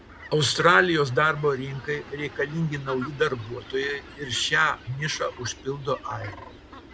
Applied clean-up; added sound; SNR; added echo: none; Fowl; 17 dB; none.